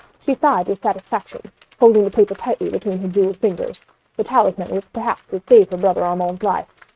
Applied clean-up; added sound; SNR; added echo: neural mask model RNNoise.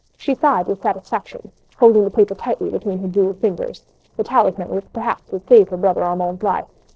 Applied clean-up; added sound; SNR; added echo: neural separator model SepFormer DNS4.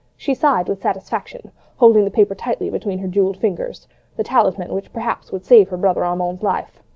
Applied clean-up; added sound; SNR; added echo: none; none; none; none.